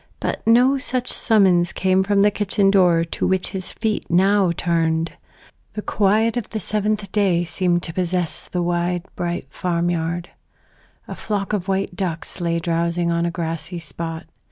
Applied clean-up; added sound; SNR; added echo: none; none; none; none.